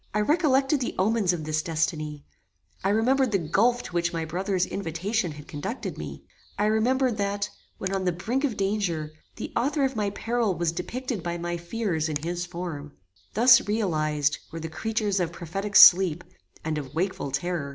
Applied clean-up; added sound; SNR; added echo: none; Finger snapping; 18 dB; none.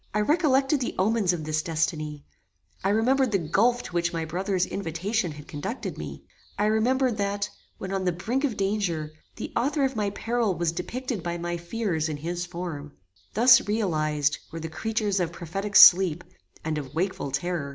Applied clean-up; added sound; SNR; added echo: none; none; none; none.